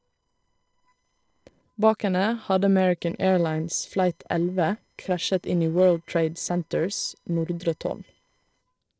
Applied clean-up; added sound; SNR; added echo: neural separator model SepFormer DNS4.